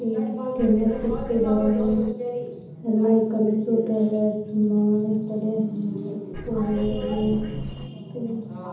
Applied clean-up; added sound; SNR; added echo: none; Bird; 12 dB; reverberation time 0.8 s.